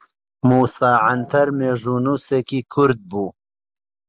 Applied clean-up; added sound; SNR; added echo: none; Organ; 19 dB; none.